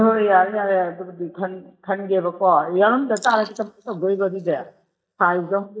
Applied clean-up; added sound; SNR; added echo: neural mask model DeepFilterNet 3.